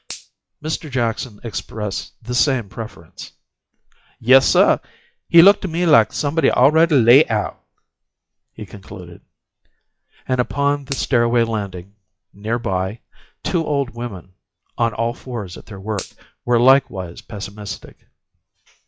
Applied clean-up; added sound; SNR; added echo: classical method log-MMSE.